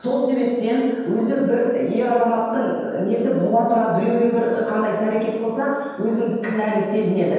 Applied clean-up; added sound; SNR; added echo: none; none; none; reverberation time 1.2 s.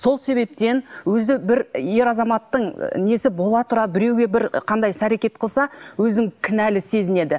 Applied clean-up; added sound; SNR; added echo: none; none; none; none.